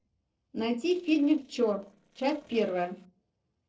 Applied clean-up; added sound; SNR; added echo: neural separator model SepFormer DNS4.